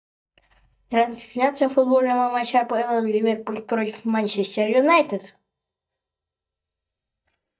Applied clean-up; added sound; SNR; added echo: neural mask model DeepFilterNet 3.